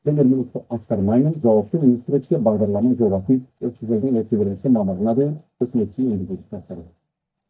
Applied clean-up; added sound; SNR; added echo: neural mask model DeepFilterNet 3.